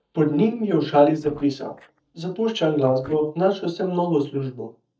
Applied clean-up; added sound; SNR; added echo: neural mask model DeepFilterNet 3.